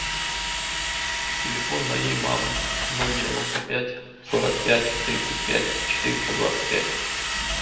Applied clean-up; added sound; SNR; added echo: none; Drill; -1 dB; reverberation time 1.2 s.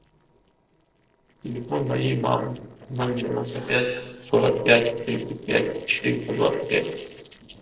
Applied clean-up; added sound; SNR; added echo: neural separator model SepFormer DNS4.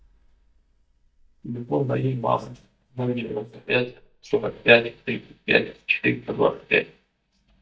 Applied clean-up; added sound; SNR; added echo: neural mask model DeepFilterNet 3.